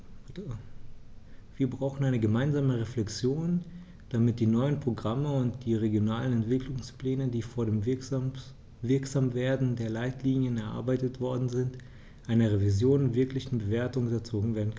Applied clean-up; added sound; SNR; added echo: none; none; none; none.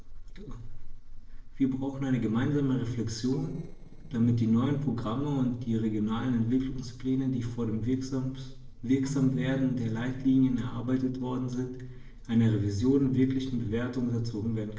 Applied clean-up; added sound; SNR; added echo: neural separator model SepFormer DNS4.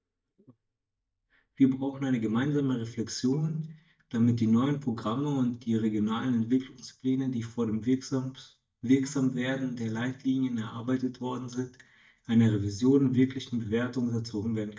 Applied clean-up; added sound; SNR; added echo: neural mask model DeepFilterNet 3.